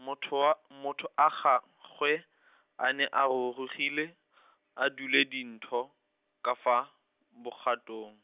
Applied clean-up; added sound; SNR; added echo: none; none; none; none.